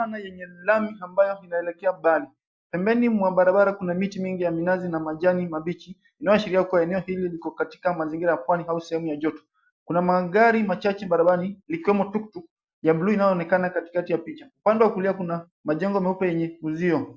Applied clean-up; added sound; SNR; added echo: none; none; none; none.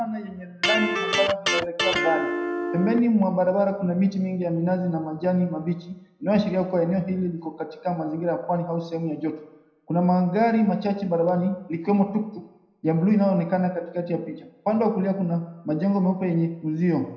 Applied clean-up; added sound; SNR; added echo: none; Electric guitar; 2 dB; reverberation time 0.8 s.